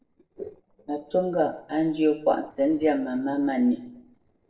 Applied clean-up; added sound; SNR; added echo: neural separator model SepFormer DNS4.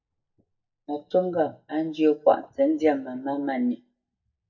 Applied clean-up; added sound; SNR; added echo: neural mask model DeepFilterNet 3.